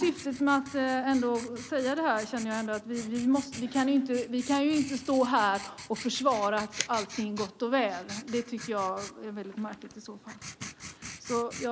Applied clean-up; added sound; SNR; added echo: none; Writing; 14 dB; none.